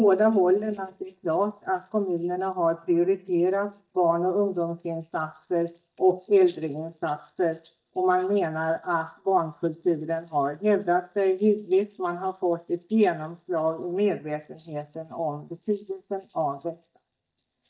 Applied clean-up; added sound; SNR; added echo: neural mask model DeepFilterNet 3.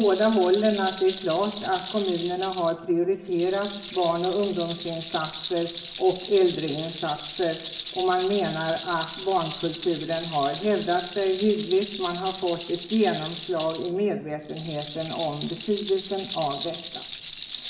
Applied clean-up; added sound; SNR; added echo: none; Rattle; 11 dB; reverberation time 1.1 s.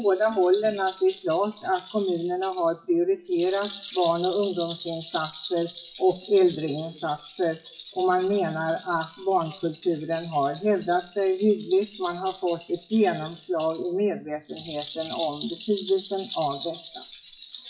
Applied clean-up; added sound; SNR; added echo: classical method WPE with log-MMSE.